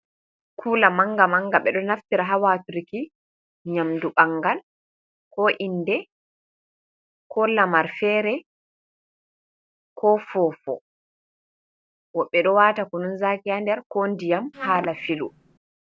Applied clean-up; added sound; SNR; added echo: none; Trumpet; 15 dB; none.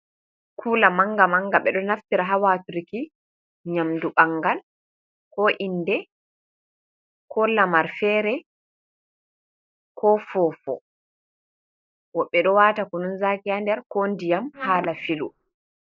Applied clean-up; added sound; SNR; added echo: neural mask model Resemble Enhance denoiser.